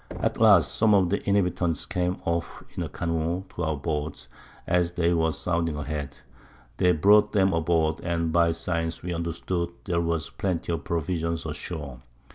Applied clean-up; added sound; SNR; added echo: none; Knock; 19 dB; none.